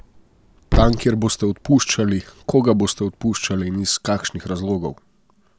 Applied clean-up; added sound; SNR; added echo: none; Thump, thud; 7 dB; none.